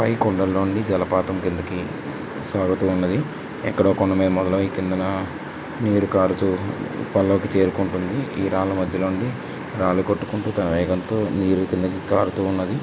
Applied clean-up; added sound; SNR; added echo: none; none; none; none.